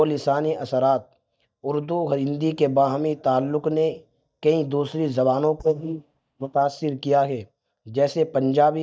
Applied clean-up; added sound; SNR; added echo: neural mask model DeepFilterNet 3.